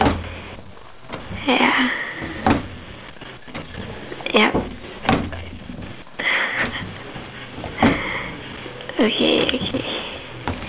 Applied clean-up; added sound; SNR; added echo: none; Drawer open or close; 3 dB; none.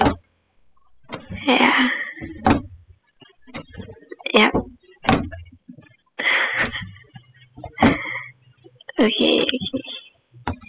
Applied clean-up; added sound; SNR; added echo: classical method spectral subtraction.